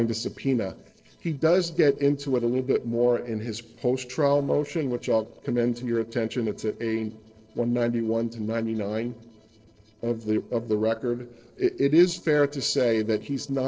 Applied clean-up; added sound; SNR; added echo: neural separator model SepFormer DNS4.